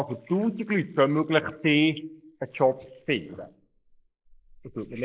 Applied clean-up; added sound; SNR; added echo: neural mask model Resemble Enhance denoiser.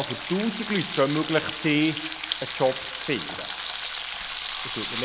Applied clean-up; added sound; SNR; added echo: none; Frying (food); 5 dB; none.